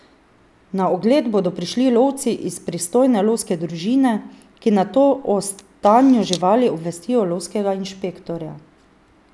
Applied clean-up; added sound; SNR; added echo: none; Camera; 15 dB; none.